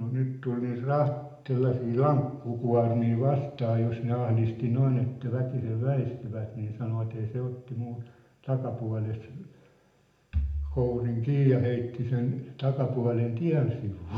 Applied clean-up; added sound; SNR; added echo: none; none; none; reverberation time 0.7 s.